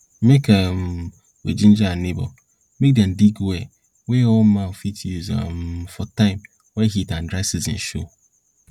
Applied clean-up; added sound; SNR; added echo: none; none; none; none.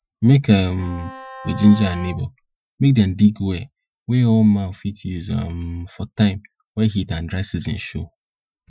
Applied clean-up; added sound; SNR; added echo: classical method Wiener filter.